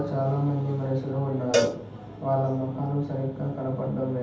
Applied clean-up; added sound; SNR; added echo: none; Cowbell; 4 dB; reverberation time 0.8 s.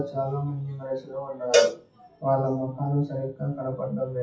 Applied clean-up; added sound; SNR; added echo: classical method WPE with log-MMSE.